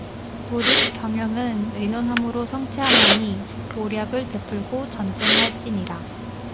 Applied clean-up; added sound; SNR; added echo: none; Respiratory sounds; -2 dB; none.